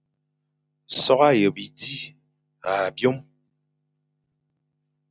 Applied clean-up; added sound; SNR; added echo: none; none; none; none.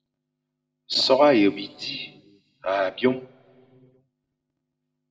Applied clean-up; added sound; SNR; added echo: none; none; none; reverberation time 1.0 s.